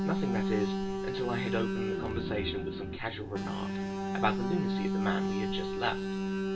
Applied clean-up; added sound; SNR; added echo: none; Alarm; -3 dB; reverberation time 0.2 s.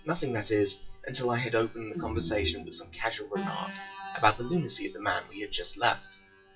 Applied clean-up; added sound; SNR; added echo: classical method WPE with log-MMSE.